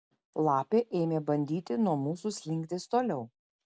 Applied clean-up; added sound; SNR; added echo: none; none; none; none.